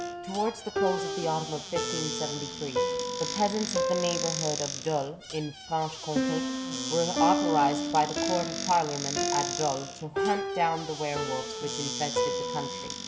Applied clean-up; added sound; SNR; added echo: none; Squeak / Cupboard open or close + Piano; 1 dB; none.